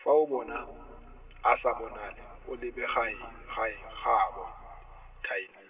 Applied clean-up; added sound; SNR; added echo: none; Idling / Car; 18 dB; reverberation time 2.6 s.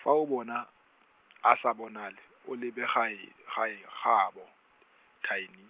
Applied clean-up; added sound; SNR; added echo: none; none; none; none.